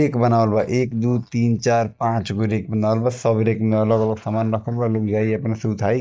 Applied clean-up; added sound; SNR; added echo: neural mask model DeepFilterNet 3.